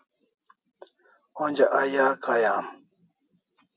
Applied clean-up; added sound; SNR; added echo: none; none; none; none.